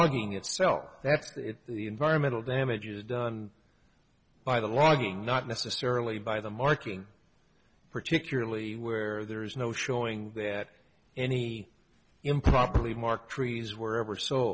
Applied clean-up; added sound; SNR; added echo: none; none; none; none.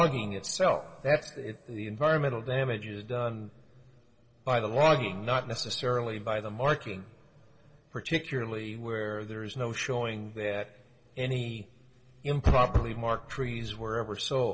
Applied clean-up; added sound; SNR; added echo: none; none; none; reverberation time 1.6 s.